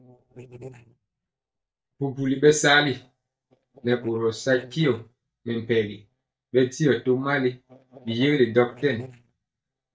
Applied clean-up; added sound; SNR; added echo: neural mask model DeepFilterNet 3.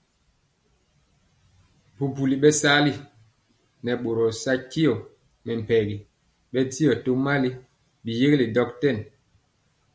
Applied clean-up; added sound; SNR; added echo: none; none; none; none.